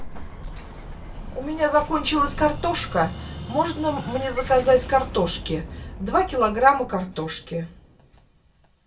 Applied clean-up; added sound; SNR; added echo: none; Explosion; 11 dB; reverberation time 0.2 s.